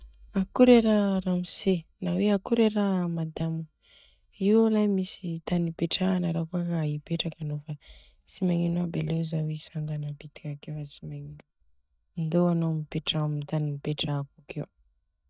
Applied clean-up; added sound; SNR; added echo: neural mask model DeepFilterNet 3.